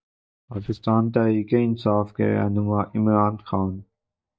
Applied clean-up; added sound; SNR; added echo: neural mask model DeepFilterNet 3.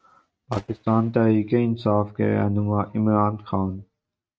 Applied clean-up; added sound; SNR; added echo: neural mask model RNNoise.